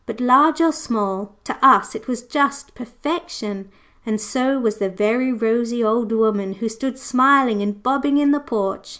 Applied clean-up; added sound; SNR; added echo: none; none; none; none.